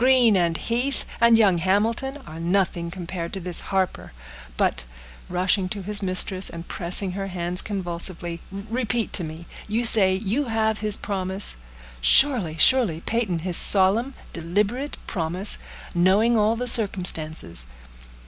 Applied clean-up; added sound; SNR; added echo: none; none; none; none.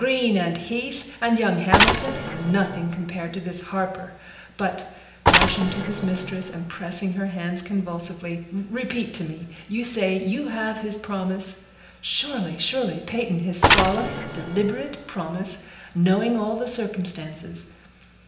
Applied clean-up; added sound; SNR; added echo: none; Mechanisms; -3 dB; reverberation time 0.8 s.